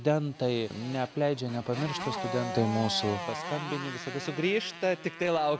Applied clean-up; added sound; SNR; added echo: none; Motorcycle; 9 dB; none.